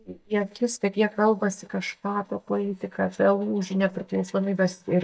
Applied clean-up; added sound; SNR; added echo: neural mask model DeepFilterNet 3.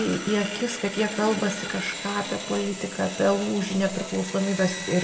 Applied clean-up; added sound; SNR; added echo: none; Sawing; 9 dB; reverberation time 0.7 s.